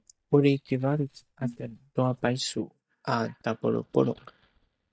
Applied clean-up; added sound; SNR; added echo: neural mask model DeepFilterNet 3.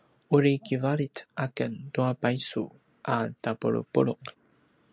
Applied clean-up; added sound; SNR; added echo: none; none; none; none.